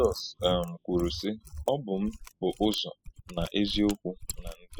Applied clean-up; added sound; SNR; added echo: classical method spectral subtraction.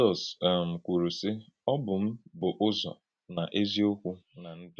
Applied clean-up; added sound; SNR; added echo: none; none; none; none.